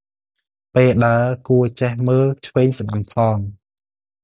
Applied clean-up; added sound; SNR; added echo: none; none; none; none.